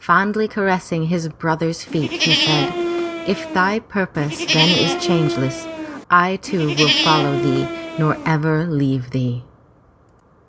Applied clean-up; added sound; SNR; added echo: none; Livestock, farm animals, working animals; 1 dB; none.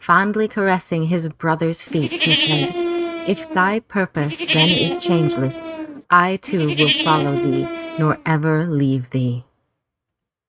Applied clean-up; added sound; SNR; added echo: neural mask model RNNoise.